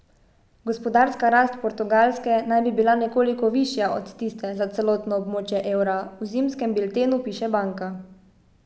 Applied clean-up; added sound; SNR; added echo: none; none; none; none.